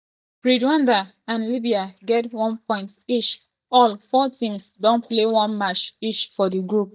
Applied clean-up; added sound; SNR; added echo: neural mask model DeepFilterNet 3.